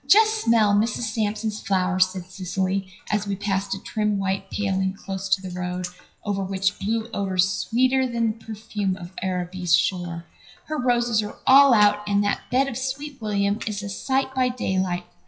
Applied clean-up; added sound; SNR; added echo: classical method WPE with log-MMSE.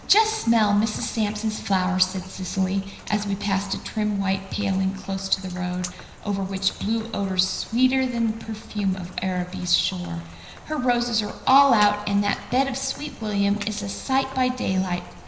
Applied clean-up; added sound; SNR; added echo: none; Rain; 18 dB; reverberation time 0.9 s.